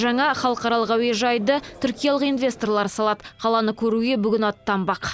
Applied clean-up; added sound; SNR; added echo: none; none; none; none.